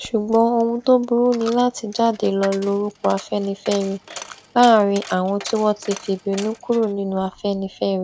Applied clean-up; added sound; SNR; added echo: none; Coin (dropping); 19 dB; none.